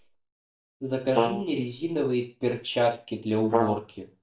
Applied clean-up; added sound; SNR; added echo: neural mask model DeepFilterNet 3.